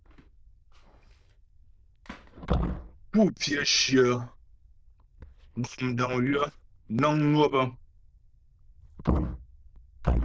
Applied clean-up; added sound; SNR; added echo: neural diffusion model UNIVERSE++.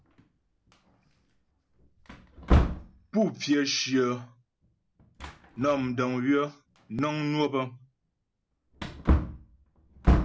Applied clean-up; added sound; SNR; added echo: none; Wood; 0 dB; none.